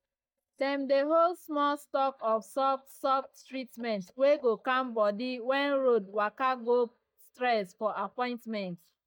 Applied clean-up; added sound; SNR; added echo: neural mask model DeepFilterNet 3.